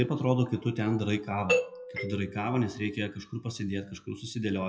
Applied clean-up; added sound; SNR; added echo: classical method WPE with log-MMSE.